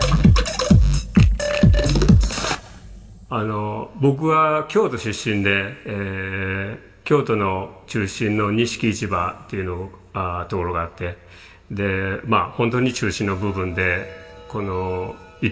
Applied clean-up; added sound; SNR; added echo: none; none; none; reverberation time 1.8 s.